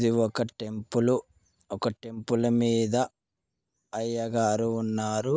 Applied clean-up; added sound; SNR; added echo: none; none; none; none.